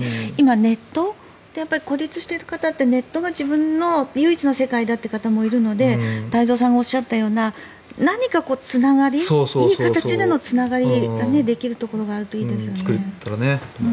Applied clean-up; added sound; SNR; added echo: none; none; none; none.